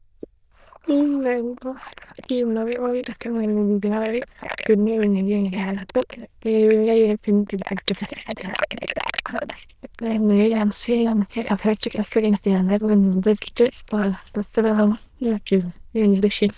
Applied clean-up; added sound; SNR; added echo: neural diffusion model UNIVERSE++.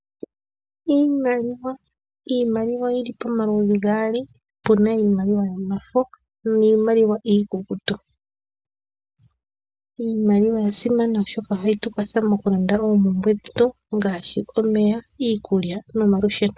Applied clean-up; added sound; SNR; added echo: none; none; none; none.